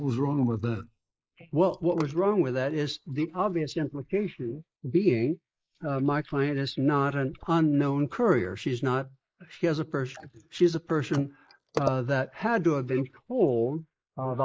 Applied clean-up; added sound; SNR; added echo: neural mask model Resemble Enhance denoiser.